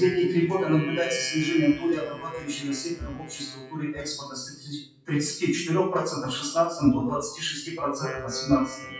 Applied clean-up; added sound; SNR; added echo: classical method WPE with log-MMSE.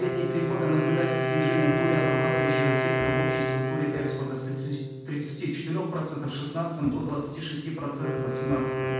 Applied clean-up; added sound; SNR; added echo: none; Wind instrument, woodwind instrument; 0 dB; reverberation time 1.2 s.